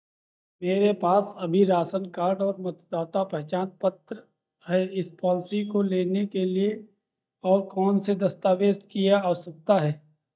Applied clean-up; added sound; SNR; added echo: neural mask model DeepFilterNet 3.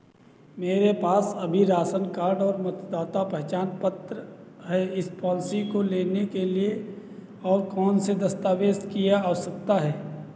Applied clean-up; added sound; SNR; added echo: none; none; none; none.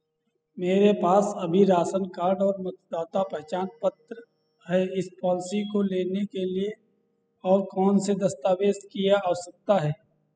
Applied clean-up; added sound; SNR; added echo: classical method spectral subtraction.